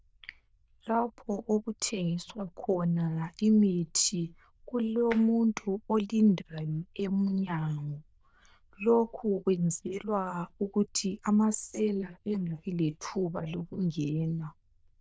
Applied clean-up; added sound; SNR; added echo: neural diffusion model UNIVERSE++.